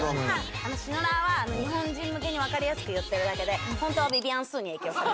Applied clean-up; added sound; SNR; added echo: none; none; none; none.